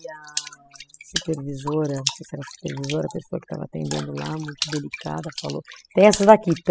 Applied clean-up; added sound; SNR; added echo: classical method spectral subtraction.